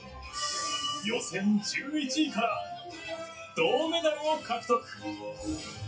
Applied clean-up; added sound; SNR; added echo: classical method WPE with log-MMSE.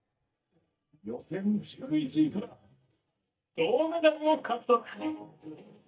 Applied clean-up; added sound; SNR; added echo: neural mask model DeepFilterNet 3.